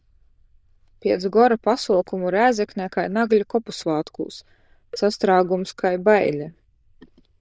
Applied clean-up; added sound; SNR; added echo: neural diffusion model UNIVERSE++.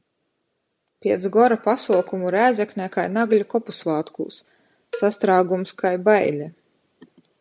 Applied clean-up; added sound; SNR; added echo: none; Cowbell; 20 dB; none.